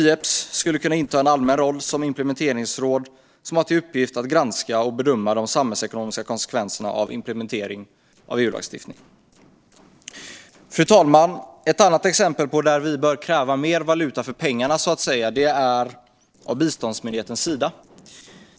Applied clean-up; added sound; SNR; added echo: neural separator model SepFormer DNS4.